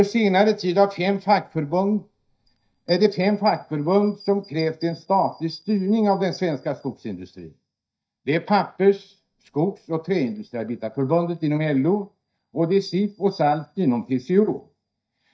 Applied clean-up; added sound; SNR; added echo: neural mask model DeepFilterNet 3.